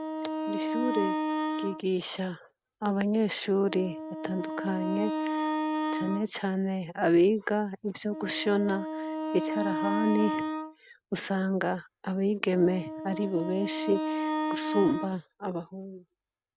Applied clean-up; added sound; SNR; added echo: neural mask model RNNoise.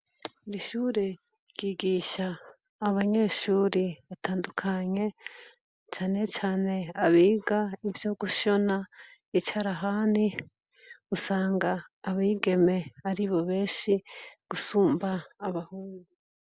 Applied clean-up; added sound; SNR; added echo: none; none; none; none.